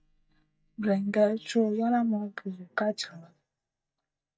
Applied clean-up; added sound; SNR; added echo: neural mask model DeepFilterNet 3.